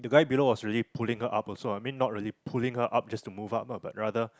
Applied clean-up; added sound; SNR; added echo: none; none; none; none.